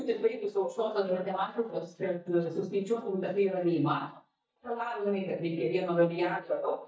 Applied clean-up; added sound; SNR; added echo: neural mask model DeepFilterNet 3.